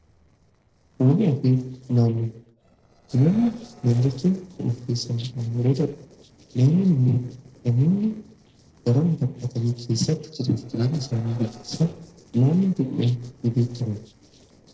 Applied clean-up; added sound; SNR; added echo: neural separator model SepFormer DNS4.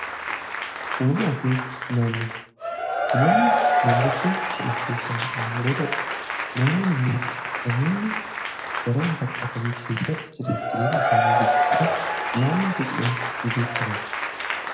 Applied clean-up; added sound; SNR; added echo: none; Applause / Crowd / Cheering; -1 dB; reverberation time 0.7 s.